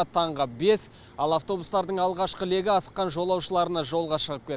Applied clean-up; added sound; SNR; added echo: none; none; none; none.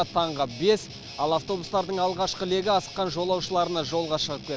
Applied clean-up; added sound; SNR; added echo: none; Guitar; 15 dB; none.